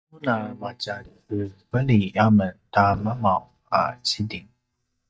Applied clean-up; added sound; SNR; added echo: neural mask model DeepFilterNet 3.